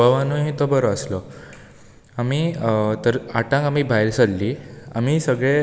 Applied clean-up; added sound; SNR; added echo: none; none; none; none.